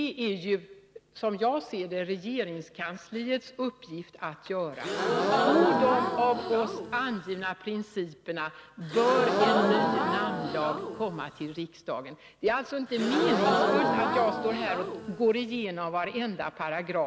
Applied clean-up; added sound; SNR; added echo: none; Crowd / Gasp; -2 dB; none.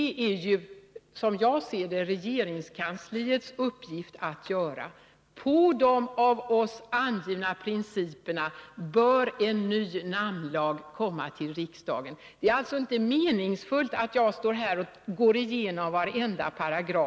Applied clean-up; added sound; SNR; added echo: none; none; none; none.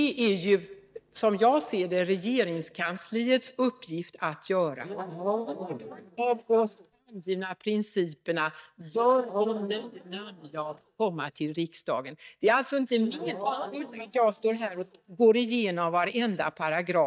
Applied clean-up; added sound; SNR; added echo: neural mask model DeepFilterNet 3.